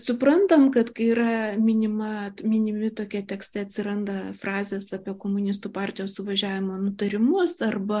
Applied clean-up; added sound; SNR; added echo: none; none; none; none.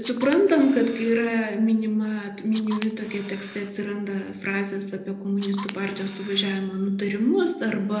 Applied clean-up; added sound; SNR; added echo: none; Camera; 17 dB; reverberation time 0.8 s.